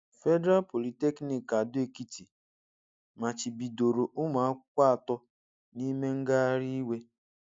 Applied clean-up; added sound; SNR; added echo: none; none; none; none.